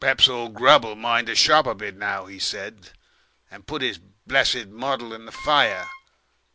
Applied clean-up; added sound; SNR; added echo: none; Wind instrument, woodwind instrument; 15 dB; none.